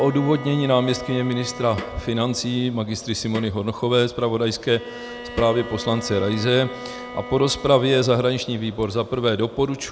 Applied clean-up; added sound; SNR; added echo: none; Snare drum + Bowed string instrument; 15 dB; none.